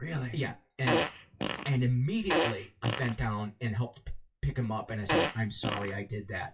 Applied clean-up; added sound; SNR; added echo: classical method WPE with log-MMSE.